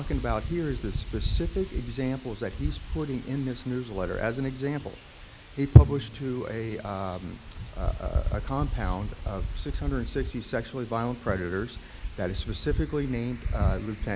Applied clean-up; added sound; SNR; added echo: none; Wind; 5 dB; none.